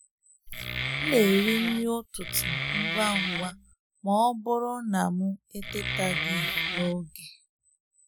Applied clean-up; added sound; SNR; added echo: none; Wood; 2 dB; none.